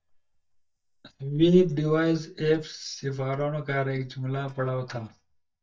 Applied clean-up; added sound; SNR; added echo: neural mask model DeepFilterNet 3.